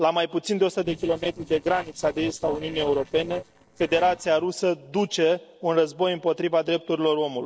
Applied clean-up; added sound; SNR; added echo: neural separator model SepFormer DNS4.